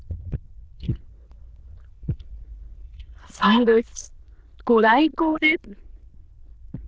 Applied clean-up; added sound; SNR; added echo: neural diffusion model UNIVERSE++.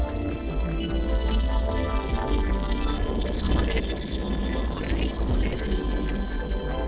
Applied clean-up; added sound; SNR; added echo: neural separator model SepFormer DNS4.